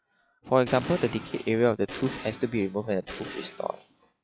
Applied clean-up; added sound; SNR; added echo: classical method log-MMSE.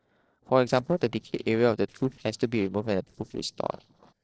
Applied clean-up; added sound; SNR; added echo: neural separator model SepFormer DNS4.